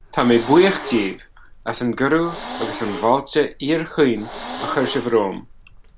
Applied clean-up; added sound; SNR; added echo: none; Hiss; 13 dB; none.